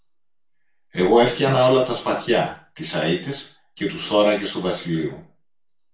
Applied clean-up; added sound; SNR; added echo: none; none; none; reverberation time 0.3 s.